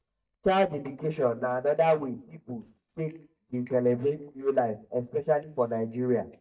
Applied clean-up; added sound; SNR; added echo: neural mask model DeepFilterNet 3.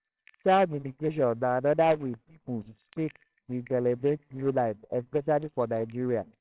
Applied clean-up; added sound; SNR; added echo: neural separator model SepFormer WHAMR!.